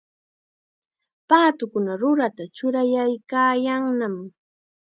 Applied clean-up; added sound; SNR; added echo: none; none; none; none.